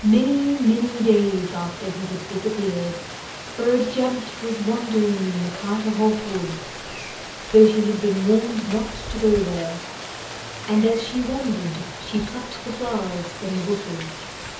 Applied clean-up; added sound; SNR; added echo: none; Rain; 12 dB; reverberation time 0.7 s.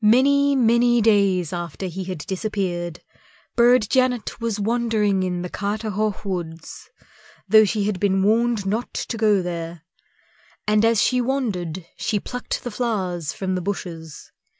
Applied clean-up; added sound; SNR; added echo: none; none; none; none.